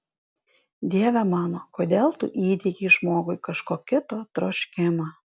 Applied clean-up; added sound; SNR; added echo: none; none; none; none.